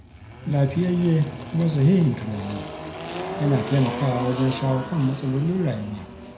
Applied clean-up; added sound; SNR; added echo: none; Engine; 10 dB; reverberation time 0.5 s.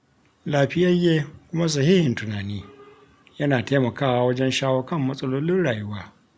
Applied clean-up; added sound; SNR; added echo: none; none; none; none.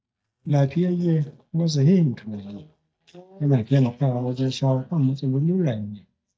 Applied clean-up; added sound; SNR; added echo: neural mask model DeepFilterNet 3.